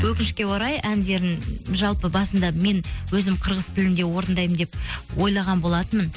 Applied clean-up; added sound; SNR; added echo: none; none; none; none.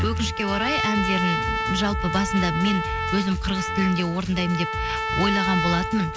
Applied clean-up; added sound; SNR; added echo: none; Trumpet; 3 dB; none.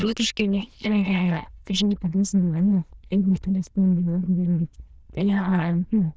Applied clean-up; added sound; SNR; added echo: neural diffusion model UNIVERSE++.